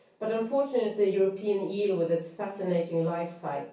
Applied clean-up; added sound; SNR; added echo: none; none; none; reverberation time 0.6 s.